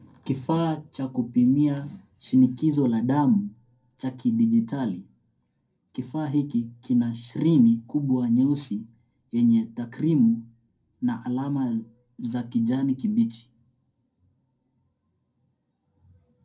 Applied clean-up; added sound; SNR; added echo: none; none; none; reverberation time 0.2 s.